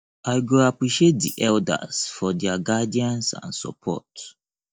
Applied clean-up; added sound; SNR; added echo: neural mask model DeepFilterNet 3.